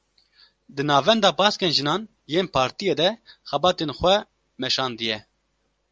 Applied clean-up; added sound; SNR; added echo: none; none; none; none.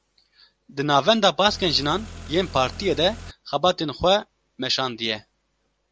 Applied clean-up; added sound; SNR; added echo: none; Car; 14 dB; none.